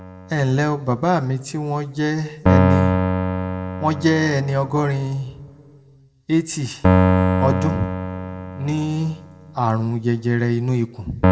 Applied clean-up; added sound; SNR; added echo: none; Keyboard (musical); 0 dB; reverberation time 1.1 s.